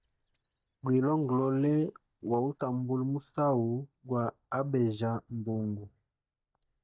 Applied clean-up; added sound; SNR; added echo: neural mask model DeepFilterNet 3.